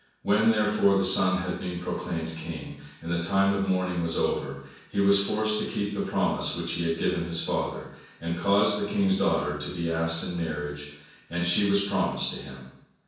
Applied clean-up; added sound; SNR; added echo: none; none; none; reverberation time 0.7 s.